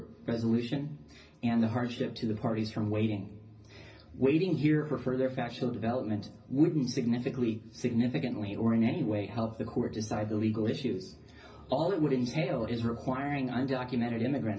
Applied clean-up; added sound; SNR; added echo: none; none; none; reverberation time 0.4 s.